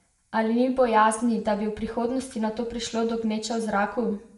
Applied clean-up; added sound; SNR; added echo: none; none; none; reverberation time 0.5 s.